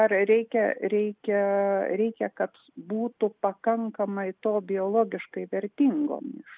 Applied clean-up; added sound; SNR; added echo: none; none; none; none.